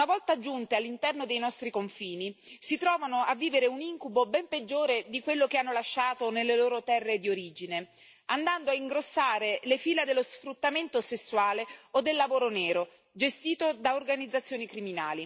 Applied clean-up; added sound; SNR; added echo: none; none; none; none.